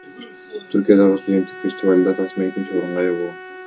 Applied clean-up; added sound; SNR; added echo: none; Bowed string instrument; 17 dB; reverberation time 0.2 s.